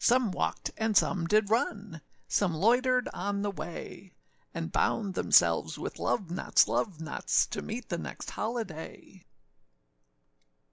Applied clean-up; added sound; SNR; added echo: none; none; none; none.